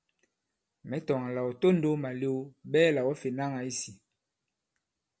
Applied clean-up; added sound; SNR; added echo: none; none; none; none.